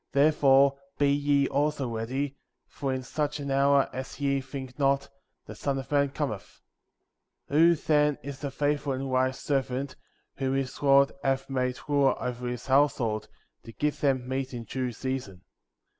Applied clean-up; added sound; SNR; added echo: none; none; none; none.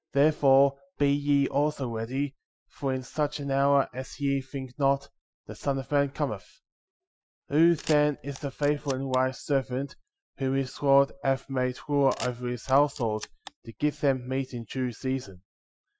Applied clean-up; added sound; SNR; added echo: classical method Wiener filter.